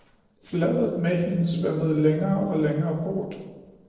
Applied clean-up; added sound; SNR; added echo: neural separator model SepFormer DNS4.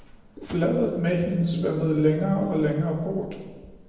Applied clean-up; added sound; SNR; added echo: none; Squeak; 16 dB; reverberation time 1.0 s.